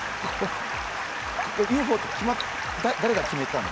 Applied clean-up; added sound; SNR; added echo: none; Stream; 2 dB; none.